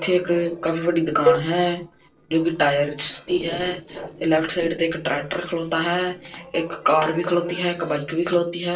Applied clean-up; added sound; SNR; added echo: neural separator model SepFormer DNS4.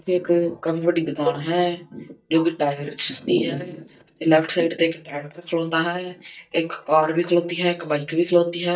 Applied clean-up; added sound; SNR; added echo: neural mask model DeepFilterNet 3.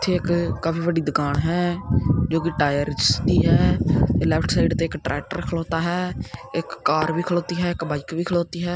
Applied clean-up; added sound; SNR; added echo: none; none; none; none.